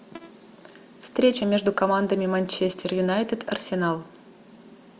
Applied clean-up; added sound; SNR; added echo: none; none; none; none.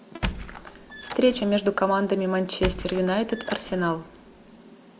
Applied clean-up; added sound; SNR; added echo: none; Squeak; 10 dB; none.